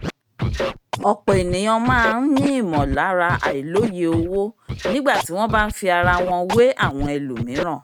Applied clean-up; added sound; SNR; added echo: neural mask model RNNoise.